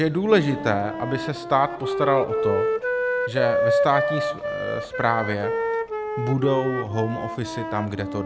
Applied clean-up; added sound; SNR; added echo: none; Wind instrument, woodwind instrument; 1 dB; none.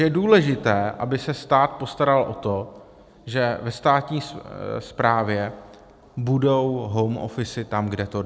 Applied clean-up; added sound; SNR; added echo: none; none; none; none.